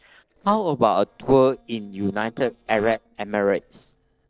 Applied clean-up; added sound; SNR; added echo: neural separator model SepFormer DNS4.